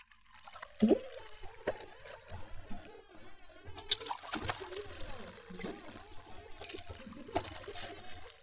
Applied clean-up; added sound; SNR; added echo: neural mask model DeepFilterNet 3.